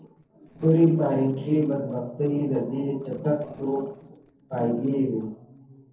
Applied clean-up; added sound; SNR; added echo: neural separator model SepFormer DNS4.